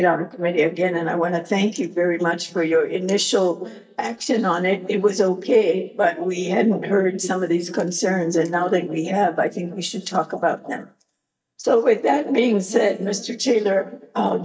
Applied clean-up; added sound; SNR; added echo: neural mask model DeepFilterNet 3.